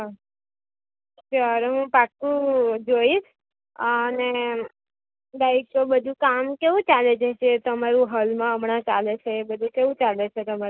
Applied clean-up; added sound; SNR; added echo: none; none; none; none.